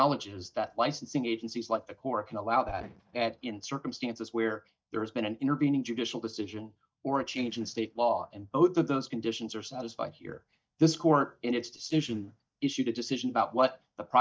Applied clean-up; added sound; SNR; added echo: neural mask model DeepFilterNet 3.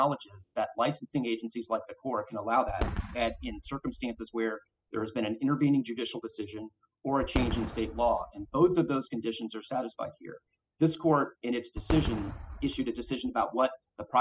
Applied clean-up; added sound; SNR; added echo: classical method spectral subtraction.